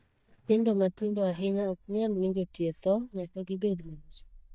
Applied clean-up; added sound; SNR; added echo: neural mask model DeepFilterNet 3.